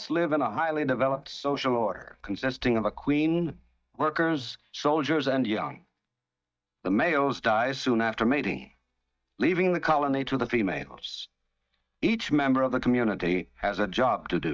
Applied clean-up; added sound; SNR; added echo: neural mask model DeepFilterNet 3.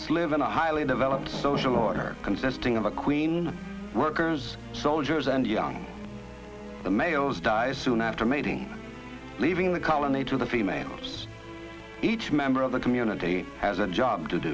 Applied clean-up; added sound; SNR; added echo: none; Knock; 7 dB; none.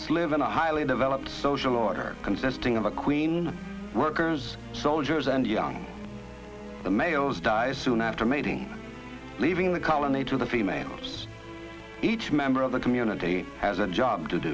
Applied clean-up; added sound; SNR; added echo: none; none; none; none.